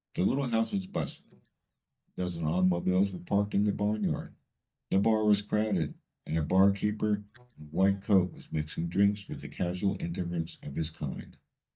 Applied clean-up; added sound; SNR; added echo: neural mask model DeepFilterNet 3.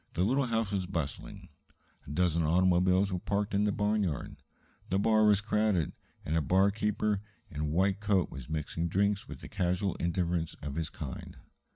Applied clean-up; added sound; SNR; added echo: none; none; none; none.